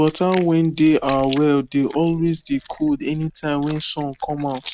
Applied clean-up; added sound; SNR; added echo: neural mask model RNNoise.